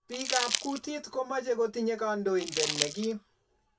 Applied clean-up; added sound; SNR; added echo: none; Crumpling, crinkling; 1 dB; reverberation time 0.1 s.